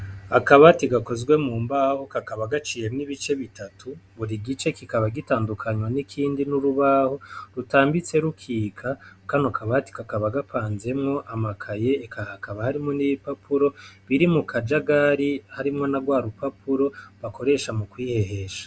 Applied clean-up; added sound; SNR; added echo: none; none; none; none.